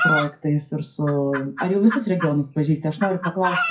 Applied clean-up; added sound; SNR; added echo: classical method WPE with log-MMSE.